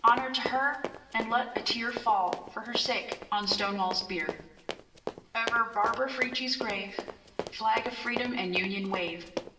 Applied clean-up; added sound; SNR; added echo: none; Run; 9 dB; reverberation time 0.8 s.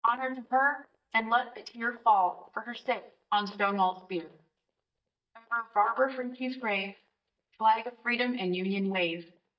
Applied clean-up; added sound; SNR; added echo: neural mask model DeepFilterNet 3.